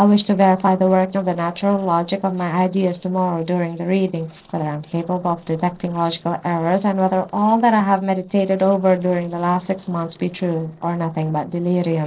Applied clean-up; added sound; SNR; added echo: neural separator model SepFormer DNS4.